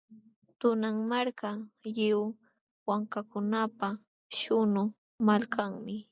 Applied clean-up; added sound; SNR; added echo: neural mask model Resemble Enhance denoiser.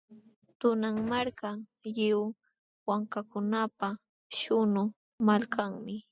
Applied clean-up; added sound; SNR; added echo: classical method spectral subtraction.